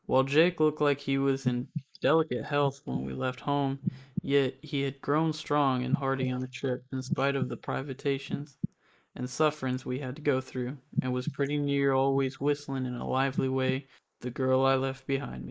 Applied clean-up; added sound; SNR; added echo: neural mask model Resemble Enhance denoiser.